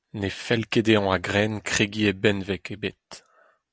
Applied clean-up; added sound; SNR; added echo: none; none; none; none.